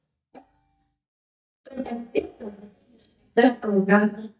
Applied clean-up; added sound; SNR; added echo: neural mask model DeepFilterNet 3.